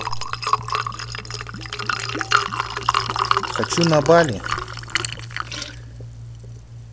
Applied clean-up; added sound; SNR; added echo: none; Liquid; 0 dB; none.